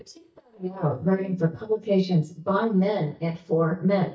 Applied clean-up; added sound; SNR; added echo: neural mask model DeepFilterNet 3.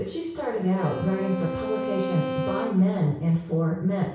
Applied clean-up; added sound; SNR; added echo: none; Bowed string instrument; 7 dB; reverberation time 0.6 s.